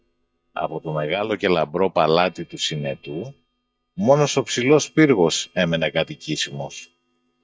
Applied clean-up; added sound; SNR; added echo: neural mask model DeepFilterNet 3.